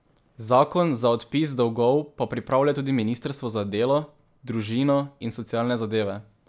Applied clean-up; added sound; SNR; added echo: none; none; none; none.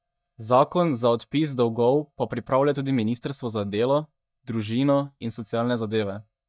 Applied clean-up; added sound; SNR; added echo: neural mask model DeepFilterNet 3.